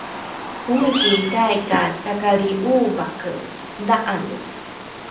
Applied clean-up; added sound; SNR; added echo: none; Bird vocalization, bird call, bird song; 8 dB; reverberation time 0.6 s.